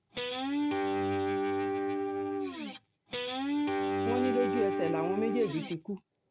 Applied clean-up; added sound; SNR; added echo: none; Guitar; -4 dB; none.